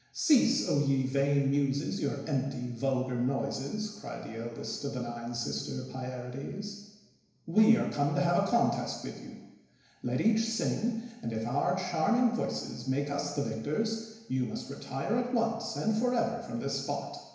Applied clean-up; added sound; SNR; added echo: none; none; none; reverberation time 1.0 s.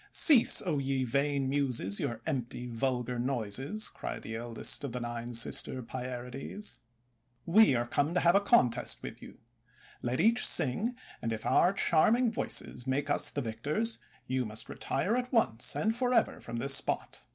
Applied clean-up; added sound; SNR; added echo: none; none; none; none.